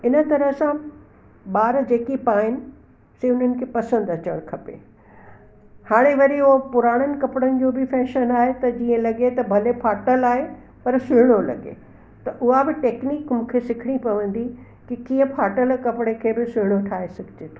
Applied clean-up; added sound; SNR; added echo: none; none; none; none.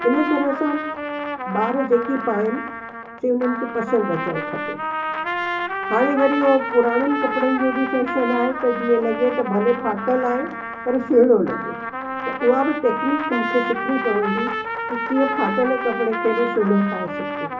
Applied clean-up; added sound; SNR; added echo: none; Trumpet; 5 dB; reverberation time 0.2 s.